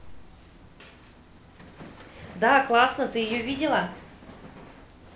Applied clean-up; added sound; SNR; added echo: none; Hammer; 18 dB; reverberation time 0.4 s.